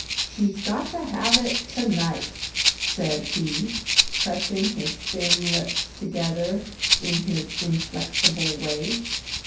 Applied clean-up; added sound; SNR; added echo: none; Rattle (instrument); -1 dB; reverberation time 0.6 s.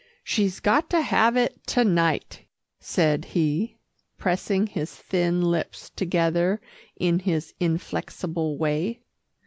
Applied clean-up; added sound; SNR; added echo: none; none; none; none.